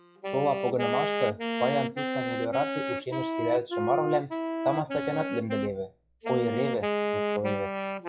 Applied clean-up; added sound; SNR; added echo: classical method log-MMSE.